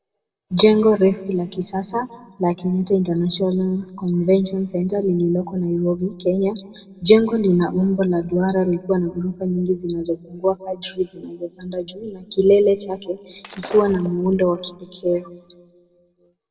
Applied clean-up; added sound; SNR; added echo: none; Shatter; 18 dB; reverberation time 1.0 s.